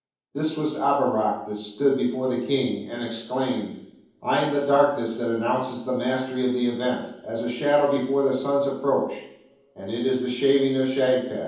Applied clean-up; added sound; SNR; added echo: none; none; none; reverberation time 0.9 s.